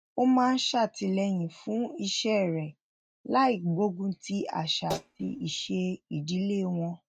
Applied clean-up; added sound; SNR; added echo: neural mask model RNNoise.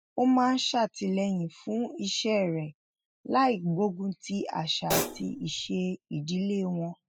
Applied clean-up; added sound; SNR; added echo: classical method spectral subtraction.